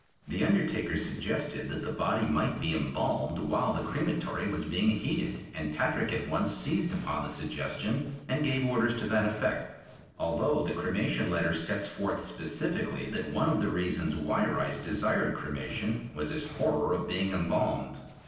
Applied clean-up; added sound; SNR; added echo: neural separator model SepFormer DNS4.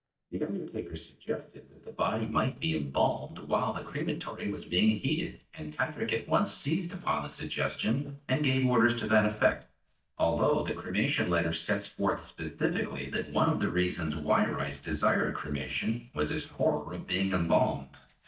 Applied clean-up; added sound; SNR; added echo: neural mask model DeepFilterNet 3.